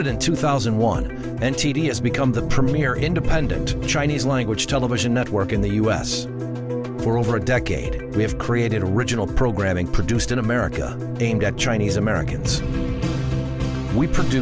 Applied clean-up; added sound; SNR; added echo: none; none; none; none.